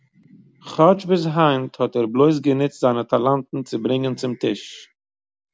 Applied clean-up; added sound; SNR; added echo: none; none; none; none.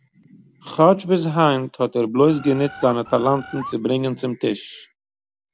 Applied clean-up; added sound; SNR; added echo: none; Bird; 15 dB; none.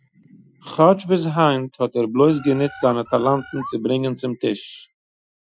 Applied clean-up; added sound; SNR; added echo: classical method Wiener filter.